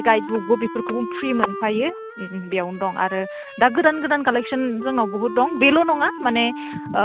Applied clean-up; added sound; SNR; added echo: none; Wind instrument, woodwind instrument; 11 dB; none.